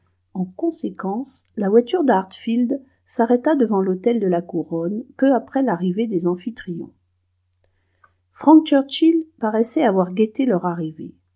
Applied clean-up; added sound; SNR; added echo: none; none; none; none.